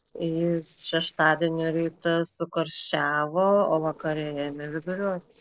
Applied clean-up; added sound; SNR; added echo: neural separator model SepFormer DNS4.